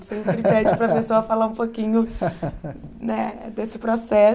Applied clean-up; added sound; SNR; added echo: none; none; none; none.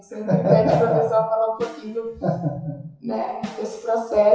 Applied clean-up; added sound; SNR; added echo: classical method WPE with log-MMSE.